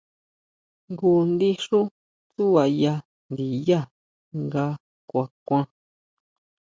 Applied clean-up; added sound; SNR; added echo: none; none; none; none.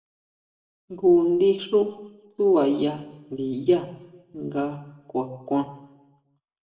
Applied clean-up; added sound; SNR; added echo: none; none; none; reverberation time 0.8 s.